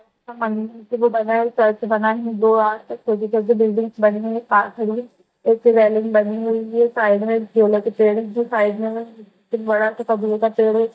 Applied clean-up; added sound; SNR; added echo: neural mask model DeepFilterNet 3.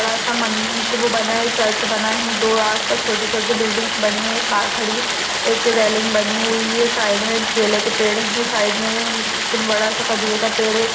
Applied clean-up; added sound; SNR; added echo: none; Stream; 0 dB; reverberation time 1.4 s.